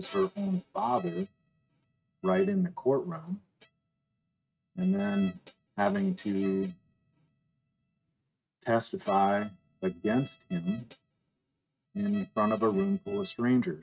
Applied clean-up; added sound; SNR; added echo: neural mask model RNNoise.